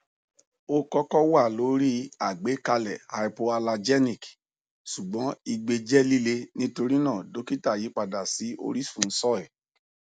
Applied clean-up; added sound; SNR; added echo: none; none; none; none.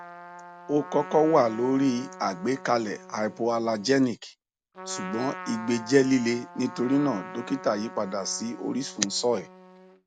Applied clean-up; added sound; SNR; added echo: none; Trumpet; 16 dB; none.